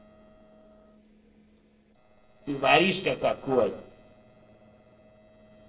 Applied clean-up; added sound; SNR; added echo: neural separator model SepFormer DNS4.